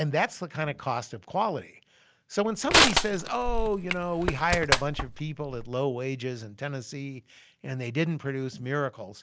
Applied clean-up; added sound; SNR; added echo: none; Crushing; -3 dB; none.